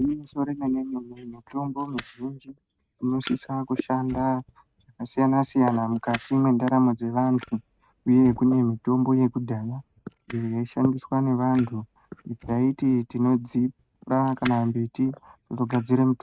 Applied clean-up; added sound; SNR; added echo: neural mask model RNNoise.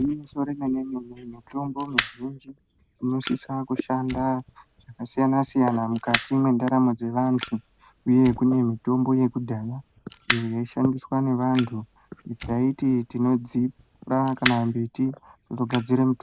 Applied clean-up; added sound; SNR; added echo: none; Fire; 12 dB; none.